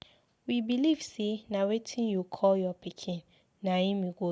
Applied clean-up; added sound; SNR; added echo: none; none; none; none.